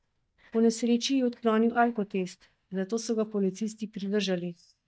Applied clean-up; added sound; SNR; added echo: neural mask model DeepFilterNet 3.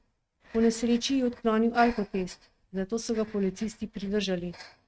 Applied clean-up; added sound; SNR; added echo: neural mask model RNNoise.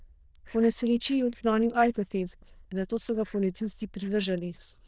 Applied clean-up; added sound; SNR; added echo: neural diffusion model UNIVERSE++.